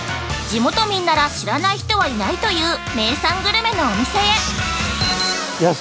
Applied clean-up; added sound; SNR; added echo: none; Trumpet; 17 dB; none.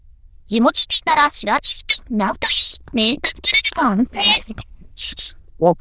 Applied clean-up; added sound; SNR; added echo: neural diffusion model UNIVERSE++.